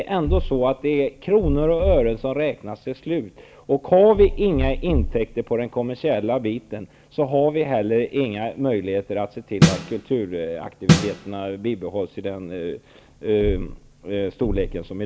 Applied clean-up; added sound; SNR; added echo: none; Snare drum; -1 dB; none.